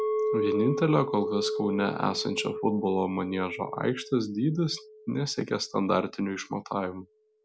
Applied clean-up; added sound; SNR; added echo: none; Chink, clink; 6 dB; none.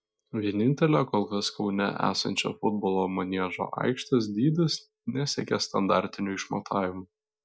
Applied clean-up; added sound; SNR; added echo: neural mask model DeepFilterNet 3.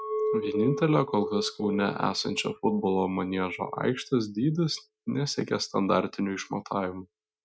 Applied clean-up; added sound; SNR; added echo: neural mask model RNNoise.